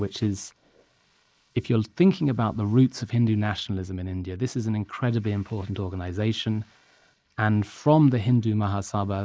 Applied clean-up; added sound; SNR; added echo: neural mask model Resemble Enhance denoiser.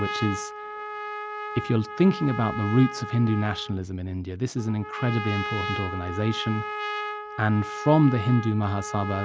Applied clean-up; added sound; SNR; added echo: none; Trumpet; 8 dB; none.